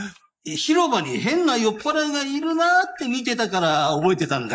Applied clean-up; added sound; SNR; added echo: neural mask model Resemble Enhance denoiser.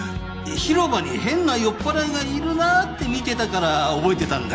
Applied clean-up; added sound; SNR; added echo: none; none; none; none.